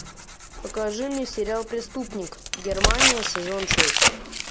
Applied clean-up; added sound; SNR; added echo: none; Tearing; -4 dB; none.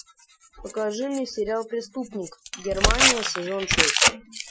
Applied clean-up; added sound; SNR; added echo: classical method Wiener filter.